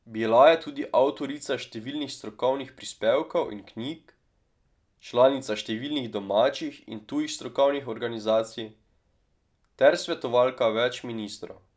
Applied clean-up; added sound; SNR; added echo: none; none; none; none.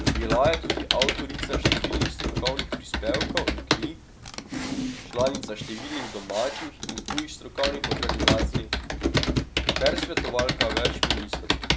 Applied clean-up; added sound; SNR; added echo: none; Computer keyboard; -4 dB; none.